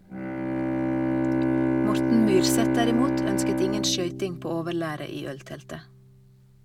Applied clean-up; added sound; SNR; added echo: none; Bowed string instrument; -3 dB; none.